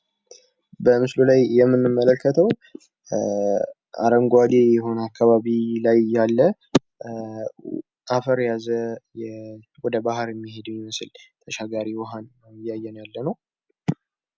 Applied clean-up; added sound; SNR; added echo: none; none; none; none.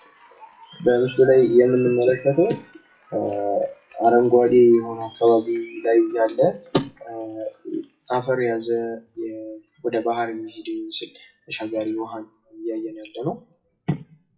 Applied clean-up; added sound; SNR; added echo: classical method WPE with log-MMSE.